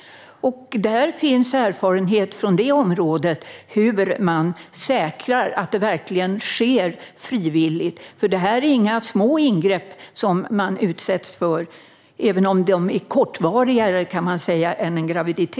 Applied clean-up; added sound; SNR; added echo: none; none; none; none.